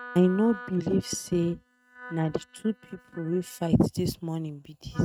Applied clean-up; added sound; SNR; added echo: neural mask model RNNoise.